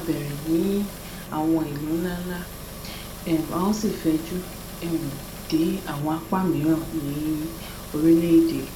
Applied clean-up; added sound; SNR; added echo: none; Engine; 12 dB; none.